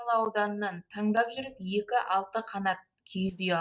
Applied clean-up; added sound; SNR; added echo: neural mask model DeepFilterNet 3.